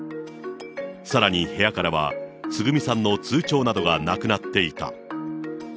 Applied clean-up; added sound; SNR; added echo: none; none; none; none.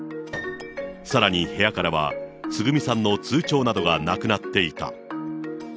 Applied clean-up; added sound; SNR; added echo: none; Piano; 18 dB; none.